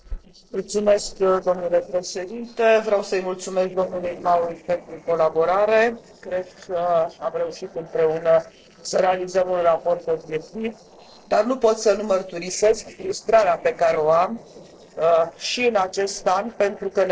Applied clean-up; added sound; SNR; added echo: neural separator model SepFormer DNS4.